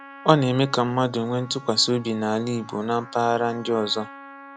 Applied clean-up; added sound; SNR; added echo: none; Trumpet; 19 dB; none.